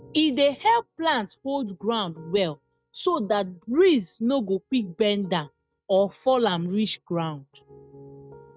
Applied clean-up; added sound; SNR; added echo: neural mask model RNNoise.